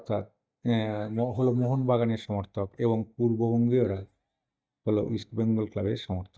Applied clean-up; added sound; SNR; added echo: neural mask model DeepFilterNet 3.